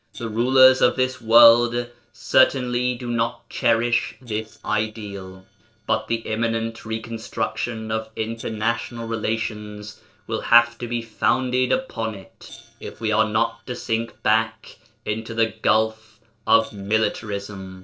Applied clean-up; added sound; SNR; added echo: neural separator model SepFormer DNS4.